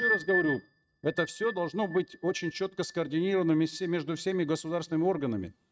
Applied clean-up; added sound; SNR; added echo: neural mask model RNNoise.